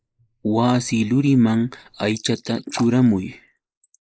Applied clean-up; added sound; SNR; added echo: neural mask model Resemble Enhance denoiser.